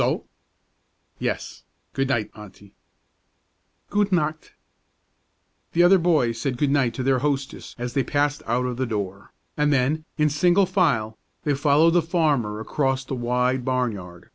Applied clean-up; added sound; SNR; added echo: none; none; none; none.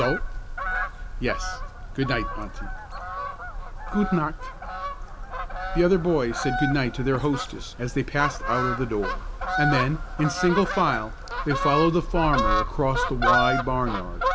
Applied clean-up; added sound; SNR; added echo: none; Fowl; 2 dB; none.